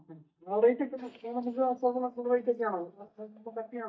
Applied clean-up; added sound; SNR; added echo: neural mask model DeepFilterNet 3.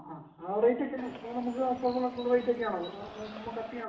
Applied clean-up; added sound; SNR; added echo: none; Bird; 17 dB; reverberation time 0.9 s.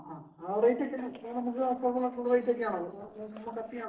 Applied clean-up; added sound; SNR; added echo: neural separator model SepFormer DNS4.